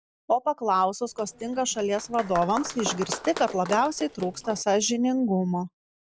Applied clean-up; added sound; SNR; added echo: none; Applause; 12 dB; none.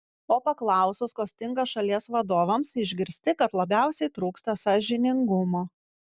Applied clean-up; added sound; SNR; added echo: none; none; none; none.